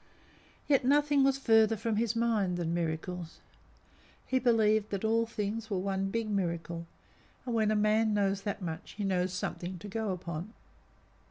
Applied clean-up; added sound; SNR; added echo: none; none; none; none.